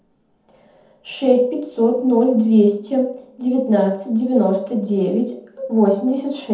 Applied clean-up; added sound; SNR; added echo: none; none; none; reverberation time 0.6 s.